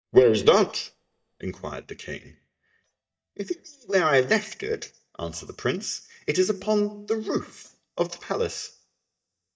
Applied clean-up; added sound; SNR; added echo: neural mask model DeepFilterNet 3.